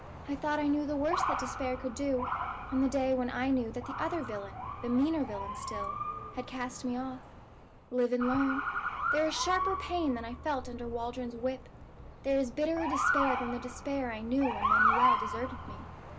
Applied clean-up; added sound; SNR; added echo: none; Motor vehicle (road) / Siren; 2 dB; none.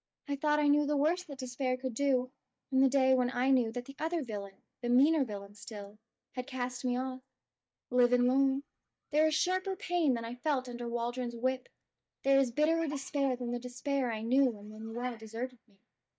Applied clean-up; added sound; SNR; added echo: neural mask model DeepFilterNet 3.